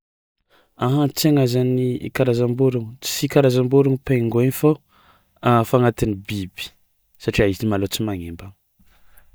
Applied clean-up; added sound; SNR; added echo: neural mask model DeepFilterNet 3.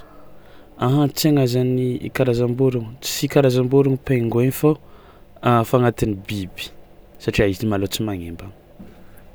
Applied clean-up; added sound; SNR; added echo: none; none; none; none.